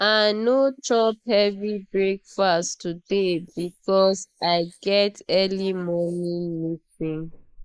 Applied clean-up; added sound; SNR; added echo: neural mask model Resemble Enhance denoiser.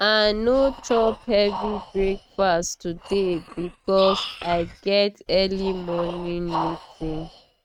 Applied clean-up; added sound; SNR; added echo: neural mask model RNNoise.